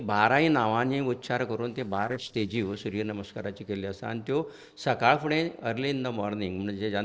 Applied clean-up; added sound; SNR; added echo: neural separator model SepFormer DNS4.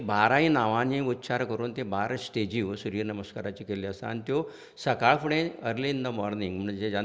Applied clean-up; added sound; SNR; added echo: none; none; none; none.